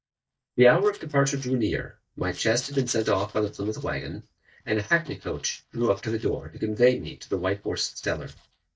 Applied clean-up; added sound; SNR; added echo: neural mask model DeepFilterNet 3.